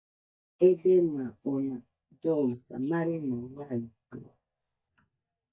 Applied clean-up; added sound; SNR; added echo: neural mask model DeepFilterNet 3.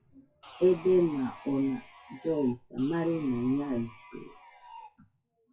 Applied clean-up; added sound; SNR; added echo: classical method WPE with log-MMSE.